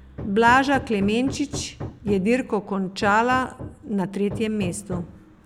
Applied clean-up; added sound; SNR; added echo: none; Hammer; 13 dB; none.